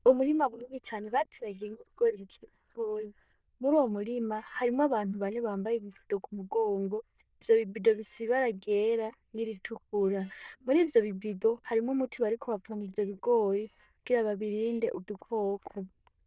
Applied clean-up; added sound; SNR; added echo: neural diffusion model UNIVERSE++.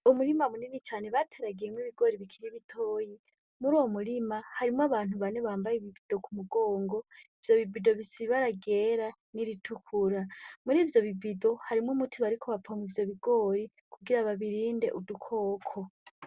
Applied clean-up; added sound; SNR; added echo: none; none; none; none.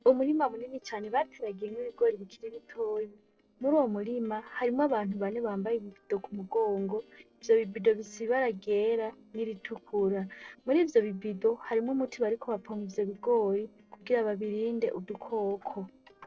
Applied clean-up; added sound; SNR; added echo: neural separator model SepFormer DNS4.